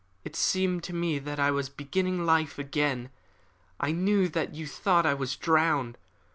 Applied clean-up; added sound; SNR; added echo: none; none; none; none.